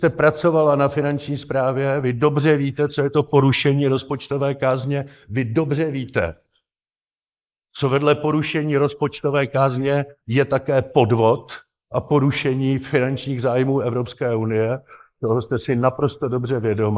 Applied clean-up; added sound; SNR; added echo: neural mask model Resemble Enhance denoiser.